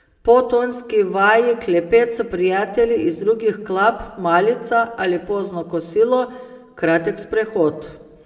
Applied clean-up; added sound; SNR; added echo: none; none; none; reverberation time 0.7 s.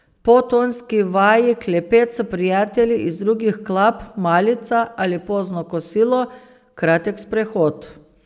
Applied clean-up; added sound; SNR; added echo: none; none; none; none.